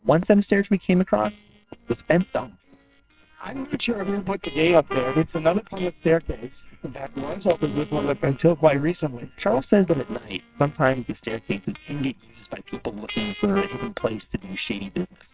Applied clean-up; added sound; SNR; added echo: neural separator model SepFormer WHAMR!.